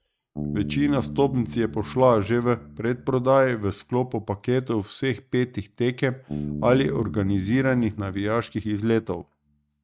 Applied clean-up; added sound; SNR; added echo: neural mask model RNNoise.